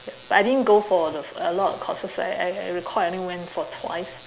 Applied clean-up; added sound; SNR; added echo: none; none; none; none.